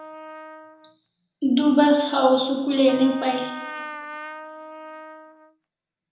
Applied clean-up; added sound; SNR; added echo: none; Trumpet; 16 dB; reverberation time 0.8 s.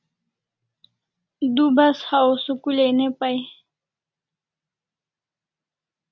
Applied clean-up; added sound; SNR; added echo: none; none; none; none.